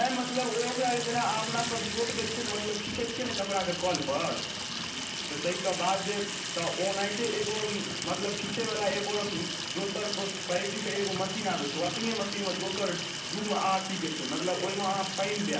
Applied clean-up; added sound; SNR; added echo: none; Sink (filling or washing) / Water tap, faucet; 3 dB; reverberation time 0.6 s.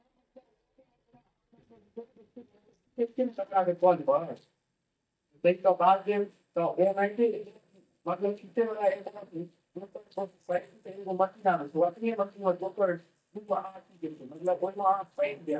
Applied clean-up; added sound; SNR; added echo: neural mask model DeepFilterNet 3.